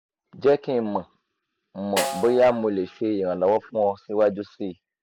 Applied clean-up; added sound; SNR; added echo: none; Snare drum; 11 dB; none.